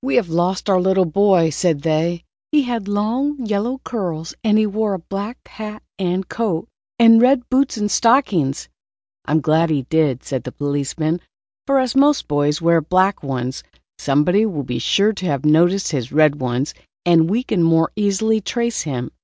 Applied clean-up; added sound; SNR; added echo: none; none; none; none.